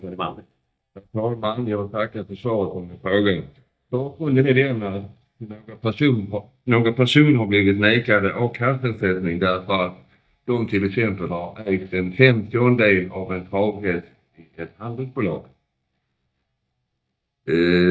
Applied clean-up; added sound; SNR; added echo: neural mask model DeepFilterNet 3.